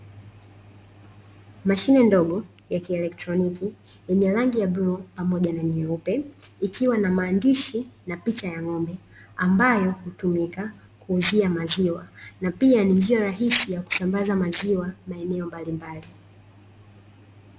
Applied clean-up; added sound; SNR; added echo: none; none; none; none.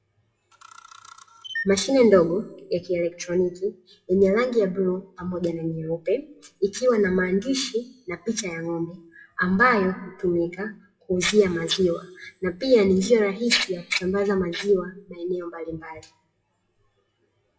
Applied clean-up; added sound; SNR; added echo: classical method WPE with log-MMSE.